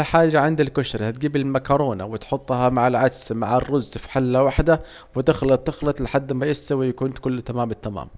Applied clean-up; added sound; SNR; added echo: none; none; none; none.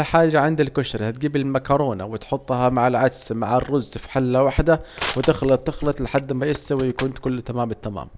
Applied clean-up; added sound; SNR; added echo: none; Crushing; 14 dB; none.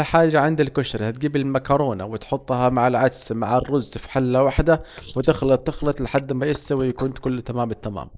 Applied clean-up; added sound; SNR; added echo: neural mask model Resemble Enhance denoiser.